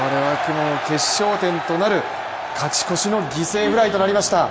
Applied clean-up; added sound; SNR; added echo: none; Wind instrument, woodwind instrument; 12 dB; none.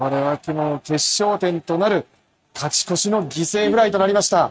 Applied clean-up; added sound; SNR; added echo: neural mask model RNNoise.